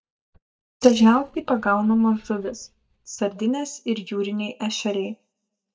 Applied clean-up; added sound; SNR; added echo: neural mask model DeepFilterNet 3.